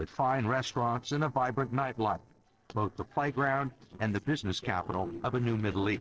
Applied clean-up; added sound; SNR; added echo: neural separator model SepFormer DNS4.